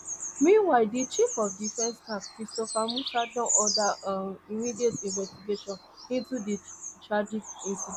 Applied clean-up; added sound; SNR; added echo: none; Bird vocalization, bird call, bird song; 7 dB; none.